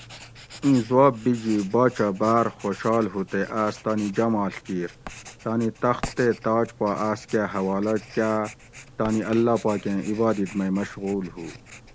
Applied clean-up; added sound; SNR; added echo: none; Writing; 18 dB; none.